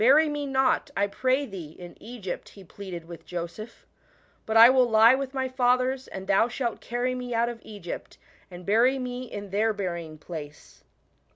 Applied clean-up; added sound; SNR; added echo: none; none; none; none.